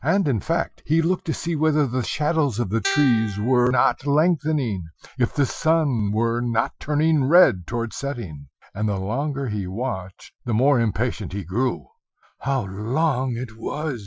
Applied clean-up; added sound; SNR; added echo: classical method Wiener filter.